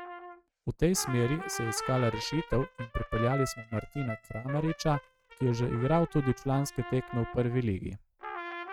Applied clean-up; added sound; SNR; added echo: neural mask model RNNoise.